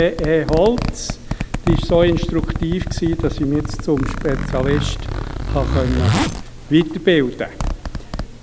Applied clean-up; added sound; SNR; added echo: none; Zipper (clothing); 2 dB; none.